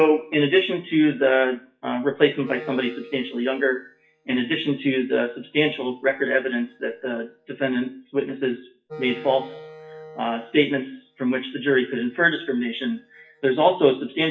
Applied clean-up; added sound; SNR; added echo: classical method WPE with log-MMSE.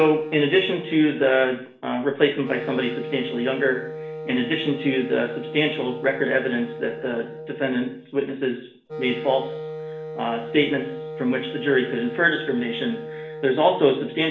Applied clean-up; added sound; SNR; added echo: none; Wind instrument, woodwind instrument; 11 dB; reverberation time 0.5 s.